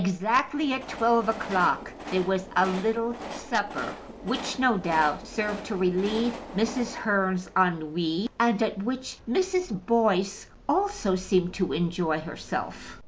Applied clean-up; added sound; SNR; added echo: none; Train; 15 dB; none.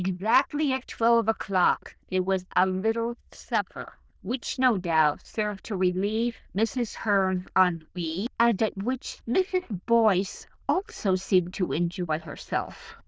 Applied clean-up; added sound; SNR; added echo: neural diffusion model UNIVERSE++.